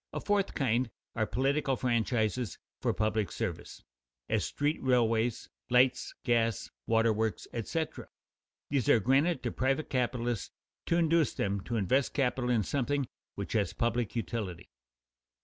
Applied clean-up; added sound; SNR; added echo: none; none; none; none.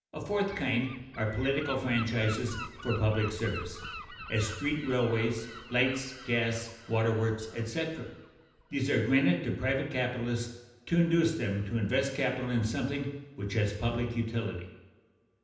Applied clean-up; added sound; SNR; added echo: none; Gull, seagull; 16 dB; reverberation time 0.9 s.